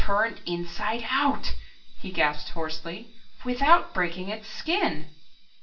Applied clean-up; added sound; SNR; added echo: none; none; none; reverberation time 0.3 s.